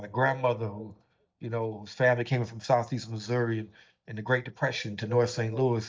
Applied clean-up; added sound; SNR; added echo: neural mask model DeepFilterNet 3.